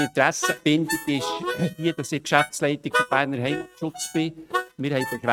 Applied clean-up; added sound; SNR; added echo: neural mask model RNNoise.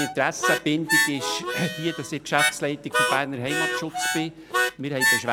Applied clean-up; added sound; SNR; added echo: none; Harmonica; -1 dB; none.